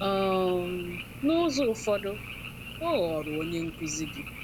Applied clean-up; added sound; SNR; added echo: none; Frog; 11 dB; none.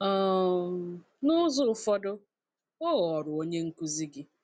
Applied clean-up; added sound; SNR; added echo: none; none; none; none.